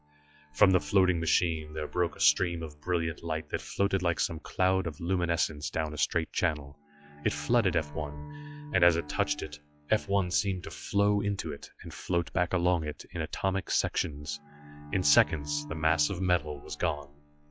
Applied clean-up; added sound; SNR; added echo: classical method log-MMSE.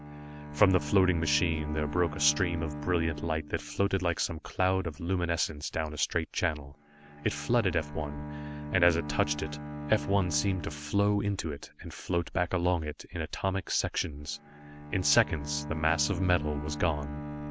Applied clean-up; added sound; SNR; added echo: none; Bowed string instrument; 11 dB; none.